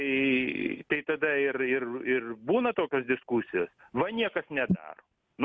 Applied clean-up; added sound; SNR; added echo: none; none; none; none.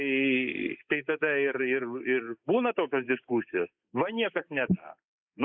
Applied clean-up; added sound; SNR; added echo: neural mask model Resemble Enhance denoiser.